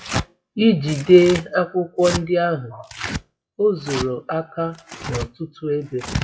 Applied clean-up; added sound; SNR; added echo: classical method WPE with log-MMSE.